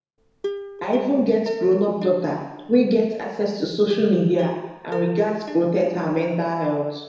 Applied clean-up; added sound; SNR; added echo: none; Plucked string instrument; 13 dB; reverberation time 1.0 s.